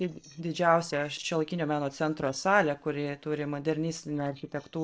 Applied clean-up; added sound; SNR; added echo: neural separator model SepFormer DNS4.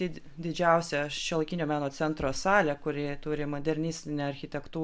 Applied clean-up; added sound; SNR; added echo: none; none; none; none.